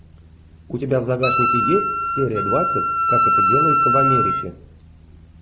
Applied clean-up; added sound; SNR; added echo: none; Wind instrument, woodwind instrument; -4 dB; none.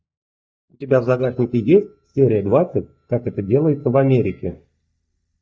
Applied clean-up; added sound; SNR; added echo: neural mask model DeepFilterNet 3.